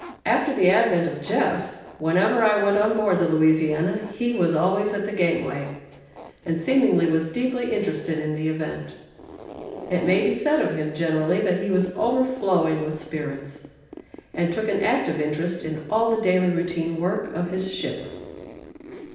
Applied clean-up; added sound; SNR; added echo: none; Zipper (clothing); 19 dB; reverberation time 0.9 s.